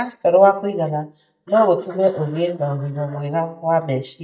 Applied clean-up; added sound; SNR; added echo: neural mask model DeepFilterNet 3.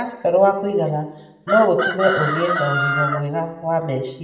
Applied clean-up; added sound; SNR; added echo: none; Chicken, rooster; 3 dB; reverberation time 0.8 s.